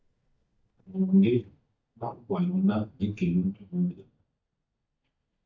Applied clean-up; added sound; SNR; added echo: neural mask model DeepFilterNet 3.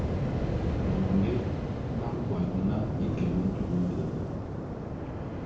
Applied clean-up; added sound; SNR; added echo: none; Waves, surf; -3 dB; reverberation time 0.6 s.